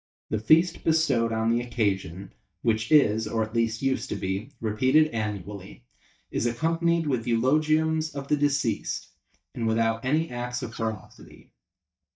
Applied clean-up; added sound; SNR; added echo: neural mask model DeepFilterNet 3.